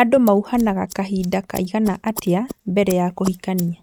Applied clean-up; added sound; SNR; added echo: neural mask model RNNoise.